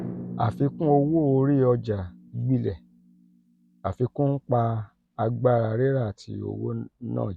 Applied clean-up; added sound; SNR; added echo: none; Drum; 18 dB; none.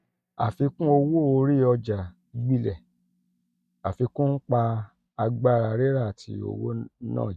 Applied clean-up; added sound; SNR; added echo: neural mask model RNNoise.